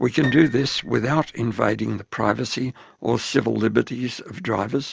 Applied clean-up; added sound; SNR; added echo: none; Piano; 15 dB; none.